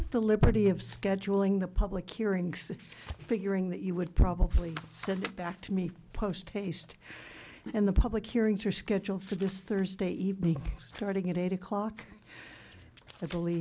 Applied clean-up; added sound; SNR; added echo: none; none; none; none.